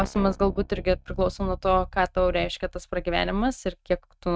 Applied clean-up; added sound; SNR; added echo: neural mask model RNNoise.